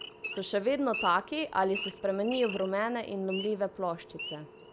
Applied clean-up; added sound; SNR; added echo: none; Idling / Wild animals + Bird vocalization, bird call, bird song; 11 dB; none.